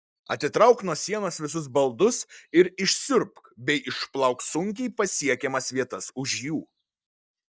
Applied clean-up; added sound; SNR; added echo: neural mask model DeepFilterNet 3.